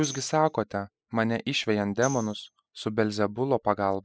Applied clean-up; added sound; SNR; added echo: classical method spectral subtraction.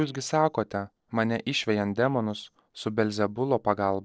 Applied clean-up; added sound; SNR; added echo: neural separator model SepFormer DNS4.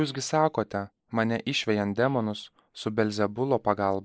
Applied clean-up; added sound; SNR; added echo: neural mask model Resemble Enhance denoiser.